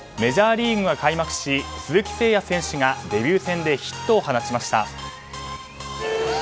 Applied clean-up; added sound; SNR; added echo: none; none; none; none.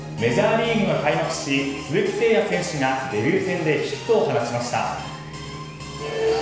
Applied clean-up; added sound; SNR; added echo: none; Bowed string instrument; 16 dB; reverberation time 1.0 s.